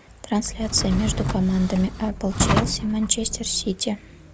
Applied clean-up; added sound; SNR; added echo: none; Drawer open or close; 3 dB; none.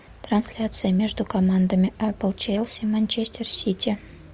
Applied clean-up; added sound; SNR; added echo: none; none; none; none.